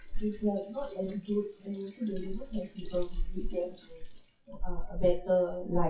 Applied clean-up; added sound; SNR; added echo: classical method WPE with log-MMSE.